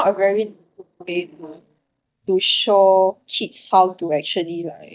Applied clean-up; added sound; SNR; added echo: neural mask model DeepFilterNet 3.